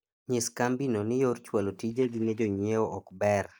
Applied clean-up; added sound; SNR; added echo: neural mask model DeepFilterNet 3.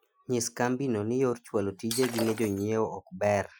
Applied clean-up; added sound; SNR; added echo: classical method Wiener filter.